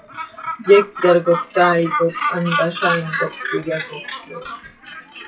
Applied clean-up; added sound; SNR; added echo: classical method log-MMSE.